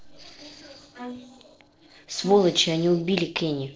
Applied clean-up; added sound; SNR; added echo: neural separator model SepFormer DNS4.